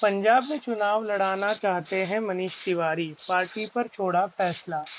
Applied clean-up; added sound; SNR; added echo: neural mask model Resemble Enhance denoiser.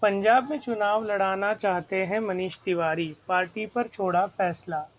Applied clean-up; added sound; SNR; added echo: none; none; none; none.